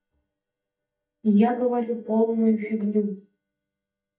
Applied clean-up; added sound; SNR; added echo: neural mask model DeepFilterNet 3.